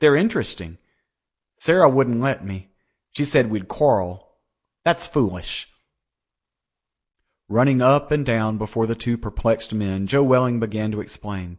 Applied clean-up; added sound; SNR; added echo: none; none; none; none.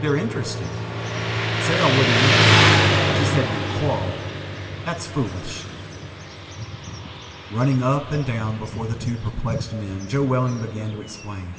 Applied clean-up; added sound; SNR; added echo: none; Motorcycle; -3 dB; reverberation time 2.3 s.